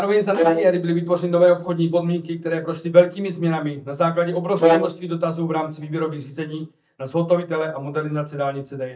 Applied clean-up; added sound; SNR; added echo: neural mask model DeepFilterNet 3.